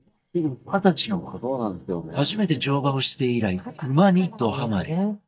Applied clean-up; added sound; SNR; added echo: neural mask model DeepFilterNet 3.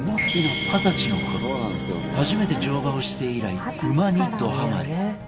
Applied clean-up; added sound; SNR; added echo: none; Bowed string instrument; 10 dB; reverberation time 0.6 s.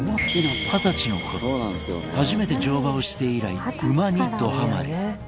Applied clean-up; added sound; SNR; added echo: none; none; none; none.